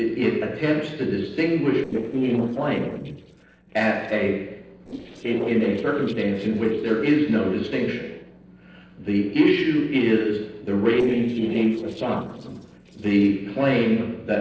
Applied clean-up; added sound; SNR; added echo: neural separator model SepFormer DNS4.